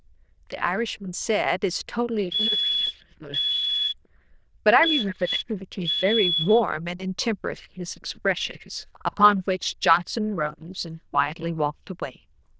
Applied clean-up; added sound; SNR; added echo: neural diffusion model UNIVERSE++.